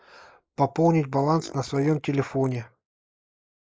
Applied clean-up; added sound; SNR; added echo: neural mask model Resemble Enhance denoiser.